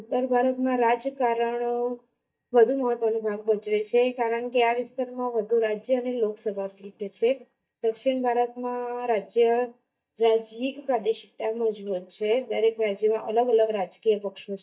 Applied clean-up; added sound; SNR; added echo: neural mask model DeepFilterNet 3.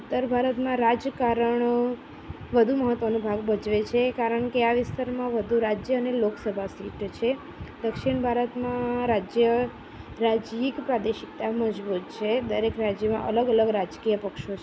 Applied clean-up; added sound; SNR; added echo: none; none; none; none.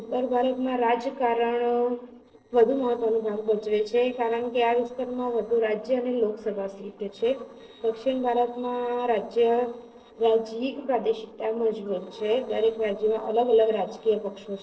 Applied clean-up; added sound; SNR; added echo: neural separator model SepFormer DNS4.